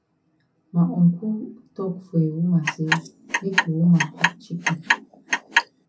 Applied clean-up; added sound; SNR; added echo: none; Clock; 1 dB; reverberation time 0.3 s.